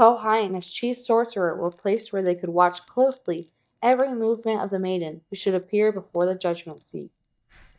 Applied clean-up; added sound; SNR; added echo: neural mask model DeepFilterNet 3.